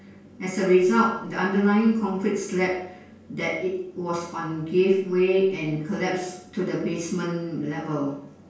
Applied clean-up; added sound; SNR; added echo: none; none; none; reverberation time 0.5 s.